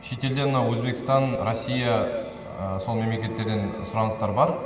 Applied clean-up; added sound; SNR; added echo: none; none; none; reverberation time 2.0 s.